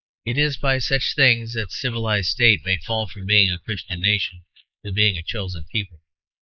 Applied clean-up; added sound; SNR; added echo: neural mask model Resemble Enhance denoiser.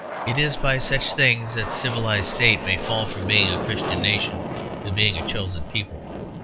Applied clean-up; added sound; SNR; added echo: none; Aircraft; 7 dB; none.